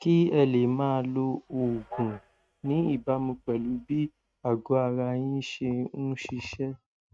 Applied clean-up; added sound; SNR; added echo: neural mask model RNNoise.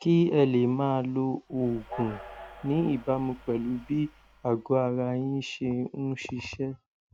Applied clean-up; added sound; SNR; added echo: none; Train; 18 dB; none.